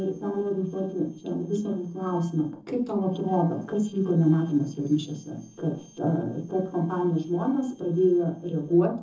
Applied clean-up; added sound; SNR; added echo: neural separator model SepFormer DNS4.